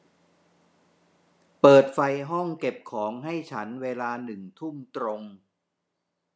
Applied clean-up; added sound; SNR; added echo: none; none; none; none.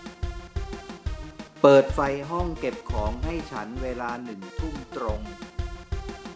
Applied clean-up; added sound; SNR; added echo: none; Drum kit; 6 dB; none.